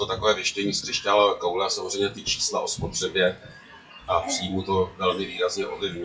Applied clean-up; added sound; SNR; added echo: classical method WPE with log-MMSE.